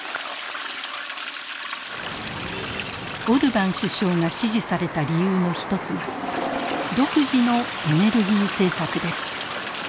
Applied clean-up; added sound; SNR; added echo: none; Toilet flush; 7 dB; none.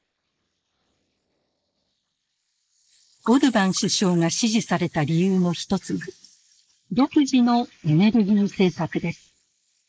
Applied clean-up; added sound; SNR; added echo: neural mask model Resemble Enhance denoiser.